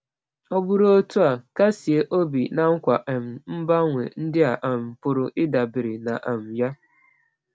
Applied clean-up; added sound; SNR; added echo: none; none; none; none.